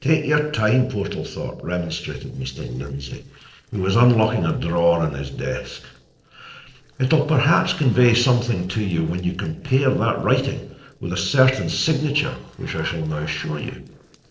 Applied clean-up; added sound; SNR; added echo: neural separator model SepFormer DNS4.